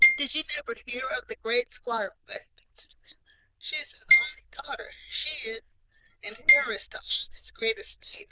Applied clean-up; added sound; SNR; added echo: neural diffusion model UNIVERSE++.